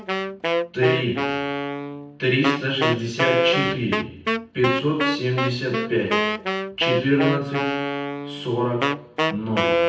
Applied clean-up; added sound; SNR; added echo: none; Wind instrument, woodwind instrument; 0 dB; reverberation time 0.9 s.